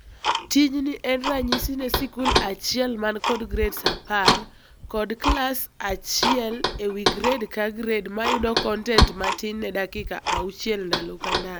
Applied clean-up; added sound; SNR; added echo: none; Tick-tock + Knock; 0 dB; none.